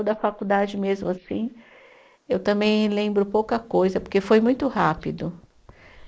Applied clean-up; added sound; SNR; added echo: neural mask model Resemble Enhance denoiser.